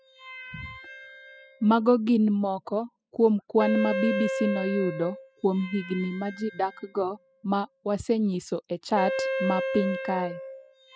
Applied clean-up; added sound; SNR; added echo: classical method spectral subtraction.